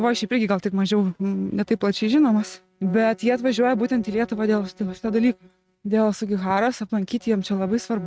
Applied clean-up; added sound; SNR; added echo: neural mask model RNNoise.